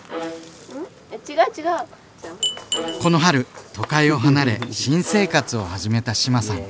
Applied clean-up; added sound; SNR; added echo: none; Bowed string instrument; 15 dB; none.